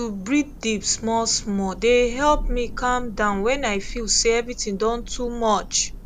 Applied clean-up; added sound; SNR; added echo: none; Thunder / Rain; 9 dB; none.